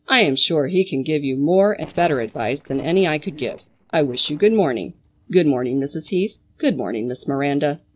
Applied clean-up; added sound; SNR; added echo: neural separator model SepFormer DNS4.